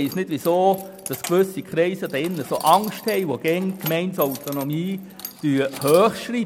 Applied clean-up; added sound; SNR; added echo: none; Keys jangling + Cutlery, silverware; 16 dB; none.